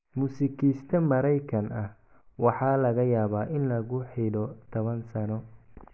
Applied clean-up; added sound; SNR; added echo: neural mask model Resemble Enhance denoiser.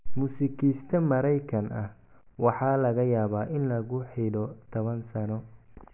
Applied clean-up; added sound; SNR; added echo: none; none; none; none.